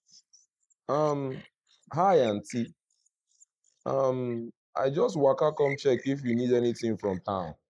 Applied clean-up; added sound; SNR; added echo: neural mask model Resemble Enhance denoiser.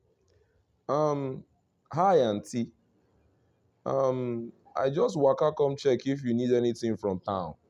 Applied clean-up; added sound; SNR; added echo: none; none; none; none.